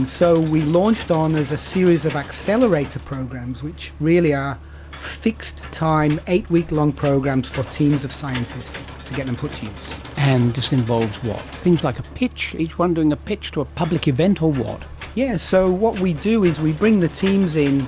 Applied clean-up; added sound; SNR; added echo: none; Engine / Mechanisms; 15 dB; none.